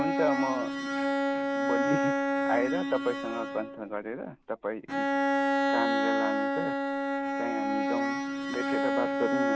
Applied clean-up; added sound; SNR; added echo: none; Bowed string instrument; -5 dB; none.